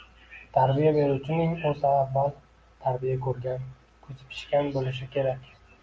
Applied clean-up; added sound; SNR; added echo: none; none; none; none.